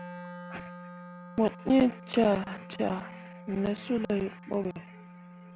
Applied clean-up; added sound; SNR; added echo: none; Wind instrument, woodwind instrument; 15 dB; none.